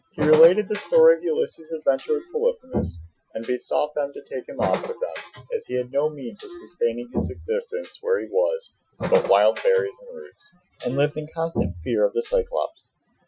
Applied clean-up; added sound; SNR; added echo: classical method Wiener filter.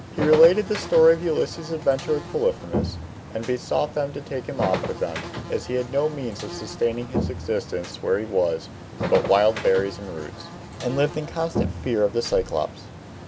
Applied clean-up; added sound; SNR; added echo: none; Buzz; 8 dB; none.